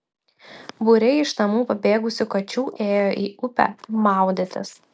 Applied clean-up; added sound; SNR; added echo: none; none; none; none.